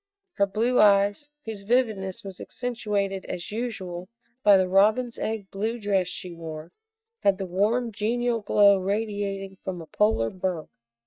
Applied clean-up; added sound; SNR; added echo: neural mask model DeepFilterNet 3.